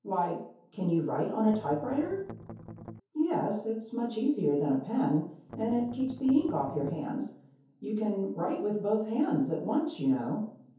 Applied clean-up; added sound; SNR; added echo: none; Strum; 14 dB; reverberation time 0.6 s.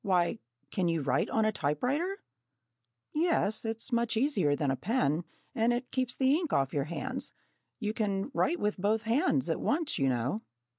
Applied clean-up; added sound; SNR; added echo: none; none; none; none.